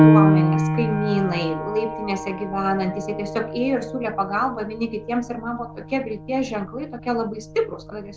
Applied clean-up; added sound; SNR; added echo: none; Piano; -2 dB; none.